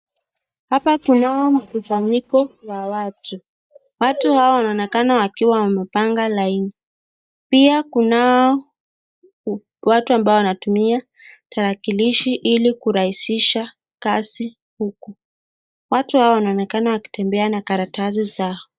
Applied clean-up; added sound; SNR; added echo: neural mask model DeepFilterNet 3.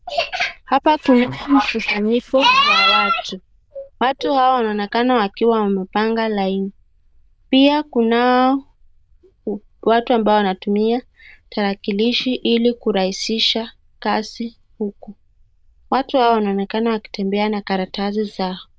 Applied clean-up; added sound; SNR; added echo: neural diffusion model UNIVERSE++.